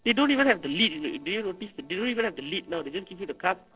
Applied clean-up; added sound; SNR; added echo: neural separator model SepFormer DNS4.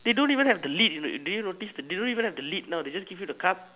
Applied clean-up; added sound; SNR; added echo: none; none; none; none.